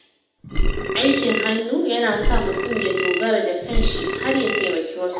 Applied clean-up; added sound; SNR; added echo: none; Burping, eructation; 0 dB; reverberation time 0.8 s.